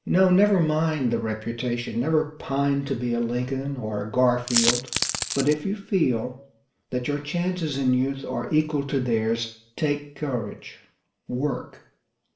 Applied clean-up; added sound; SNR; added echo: none; Coin (dropping); 1 dB; reverberation time 0.5 s.